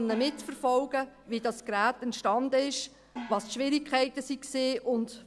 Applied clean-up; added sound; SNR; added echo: none; Gong; 17 dB; none.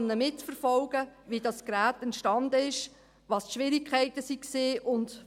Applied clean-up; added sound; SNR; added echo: none; none; none; none.